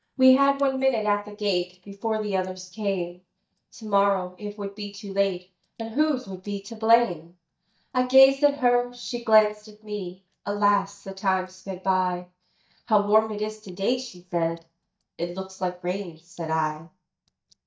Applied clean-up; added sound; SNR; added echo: neural mask model DeepFilterNet 3.